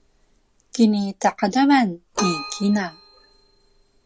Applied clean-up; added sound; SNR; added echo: none; Keyboard (musical); 13 dB; none.